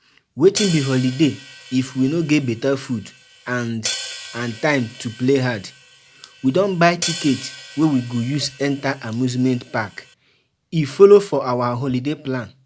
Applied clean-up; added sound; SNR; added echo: none; Hi-hat; 14 dB; none.